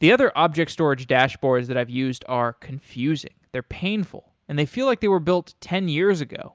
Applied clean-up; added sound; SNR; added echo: none; none; none; none.